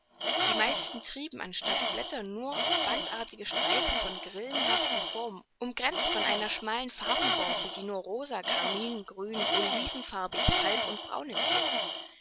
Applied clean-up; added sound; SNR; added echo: none; Tools; -4 dB; none.